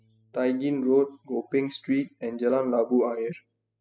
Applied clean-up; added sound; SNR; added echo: classical method spectral subtraction.